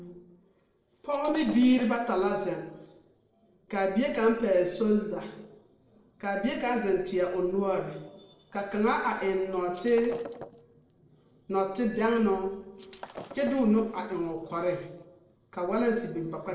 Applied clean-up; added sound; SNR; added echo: neural separator model SepFormer DNS4.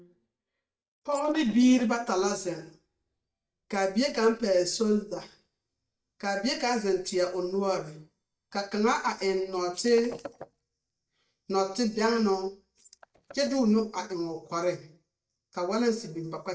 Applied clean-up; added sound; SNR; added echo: neural mask model DeepFilterNet 3.